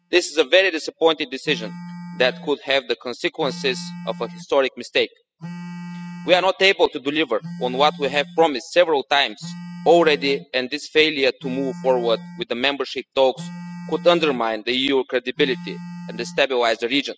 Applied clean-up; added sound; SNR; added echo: classical method spectral subtraction.